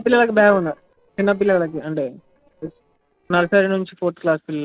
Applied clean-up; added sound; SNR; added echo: neural separator model SepFormer DNS4.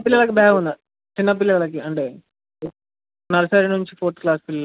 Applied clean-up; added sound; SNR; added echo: none; none; none; none.